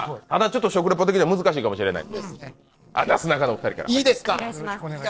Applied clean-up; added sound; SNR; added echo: neural separator model SepFormer DNS4.